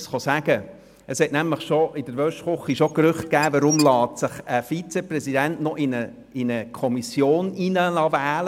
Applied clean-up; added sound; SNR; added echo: none; Squeak / Dishes, pots, and pans; 13 dB; none.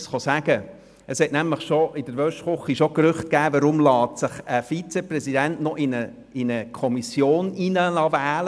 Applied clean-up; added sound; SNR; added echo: none; none; none; none.